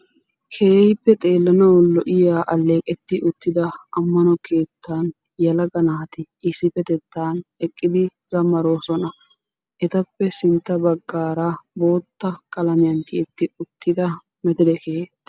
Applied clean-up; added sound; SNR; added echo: none; none; none; none.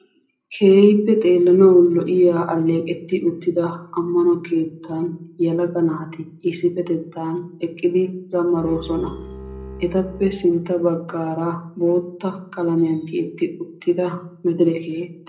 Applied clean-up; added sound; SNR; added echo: none; Bowed string instrument; 16 dB; reverberation time 0.4 s.